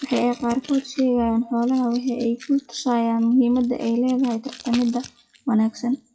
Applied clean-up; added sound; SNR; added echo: classical method WPE with log-MMSE.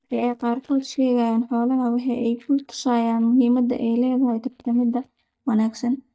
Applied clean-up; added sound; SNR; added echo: neural mask model DeepFilterNet 3.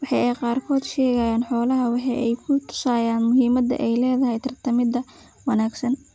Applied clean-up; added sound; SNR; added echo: none; none; none; none.